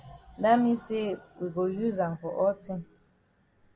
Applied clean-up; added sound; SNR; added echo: none; none; none; none.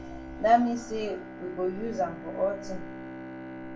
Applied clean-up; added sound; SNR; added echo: none; Bowed string instrument; 12 dB; reverberation time 0.3 s.